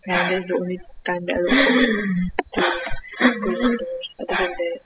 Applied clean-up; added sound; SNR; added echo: classical method spectral subtraction.